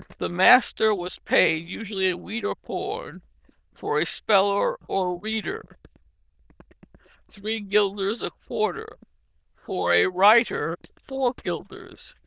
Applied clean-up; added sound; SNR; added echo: neural diffusion model UNIVERSE++.